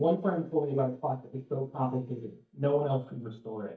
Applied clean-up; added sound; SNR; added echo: neural mask model DeepFilterNet 3.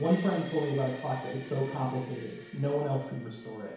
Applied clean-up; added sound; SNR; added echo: none; Screech; 17 dB; reverberation time 2.2 s.